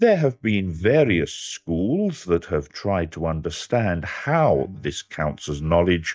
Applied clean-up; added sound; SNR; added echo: neural mask model DeepFilterNet 3.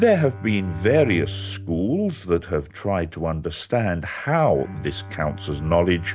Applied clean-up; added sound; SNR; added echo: none; Bowed string instrument; 13 dB; none.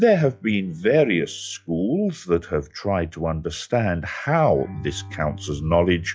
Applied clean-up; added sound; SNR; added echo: classical method log-MMSE.